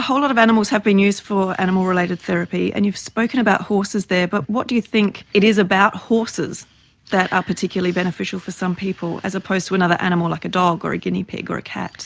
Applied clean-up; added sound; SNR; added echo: none; none; none; none.